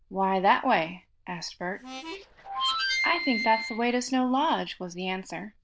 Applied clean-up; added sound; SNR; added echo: neural diffusion model UNIVERSE++.